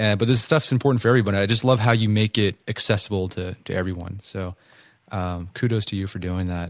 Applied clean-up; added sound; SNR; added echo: none; none; none; none.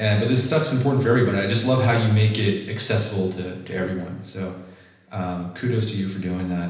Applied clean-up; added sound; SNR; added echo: none; none; none; reverberation time 0.9 s.